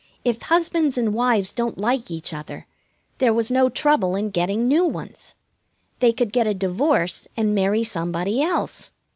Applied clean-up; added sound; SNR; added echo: none; none; none; none.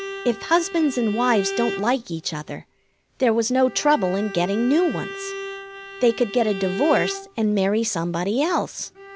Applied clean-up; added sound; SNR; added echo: none; Bowed string instrument; 11 dB; none.